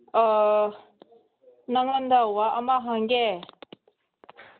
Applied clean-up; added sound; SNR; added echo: none; none; none; none.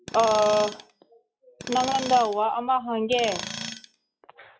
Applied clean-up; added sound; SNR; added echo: classical method log-MMSE.